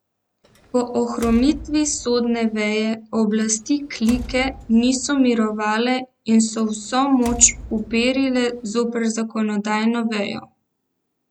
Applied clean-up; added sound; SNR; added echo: none; Door; 18 dB; none.